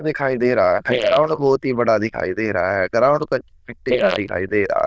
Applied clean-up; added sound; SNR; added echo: neural diffusion model UNIVERSE++.